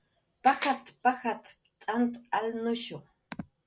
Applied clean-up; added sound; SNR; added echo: none; none; none; none.